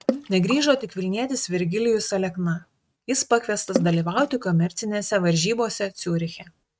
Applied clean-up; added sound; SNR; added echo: neural mask model RNNoise.